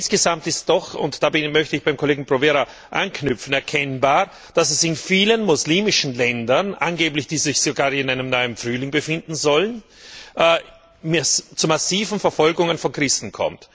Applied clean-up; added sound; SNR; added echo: none; none; none; none.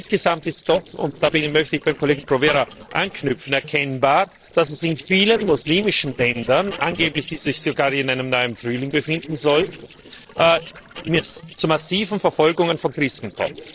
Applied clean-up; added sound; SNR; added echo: neural separator model SepFormer DNS4.